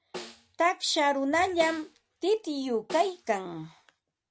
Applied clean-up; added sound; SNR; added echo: none; Snare drum; 18 dB; none.